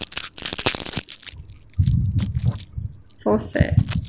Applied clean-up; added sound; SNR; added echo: none; Packing tape, duct tape; 10 dB; none.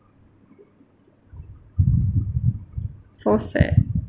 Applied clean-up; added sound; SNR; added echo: none; none; none; none.